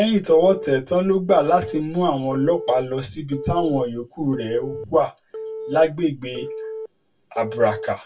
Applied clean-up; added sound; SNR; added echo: none; Telephone; 12 dB; reverberation time 0.1 s.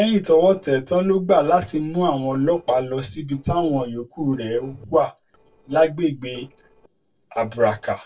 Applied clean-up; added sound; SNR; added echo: neural separator model SepFormer DNS4.